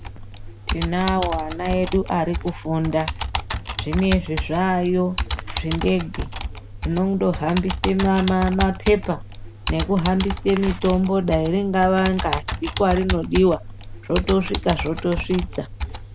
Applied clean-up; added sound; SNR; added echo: none; Computer keyboard; 6 dB; none.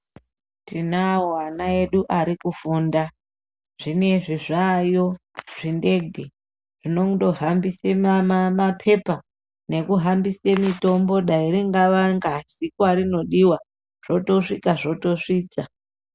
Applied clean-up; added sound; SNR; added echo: none; none; none; none.